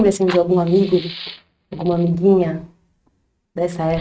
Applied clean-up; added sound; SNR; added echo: neural mask model RNNoise.